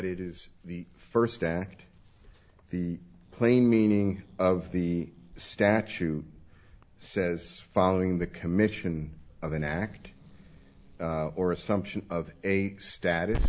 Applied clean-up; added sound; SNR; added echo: none; Growling / Hiss; 13 dB; none.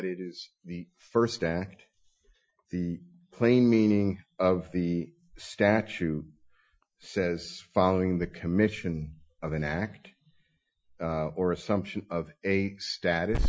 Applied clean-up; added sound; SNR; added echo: classical method Wiener filter.